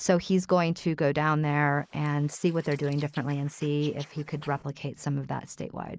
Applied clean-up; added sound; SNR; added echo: neural mask model Resemble Enhance denoiser.